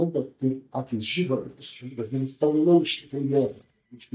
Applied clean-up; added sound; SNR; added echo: neural mask model DeepFilterNet 3.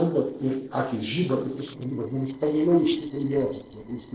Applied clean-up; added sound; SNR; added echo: neural separator model SepFormer DNS4.